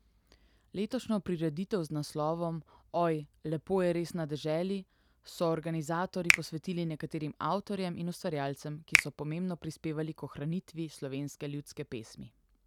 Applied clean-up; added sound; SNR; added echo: none; Finger snapping; 1 dB; none.